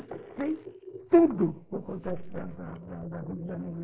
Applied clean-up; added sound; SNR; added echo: neural mask model Resemble Enhance denoiser.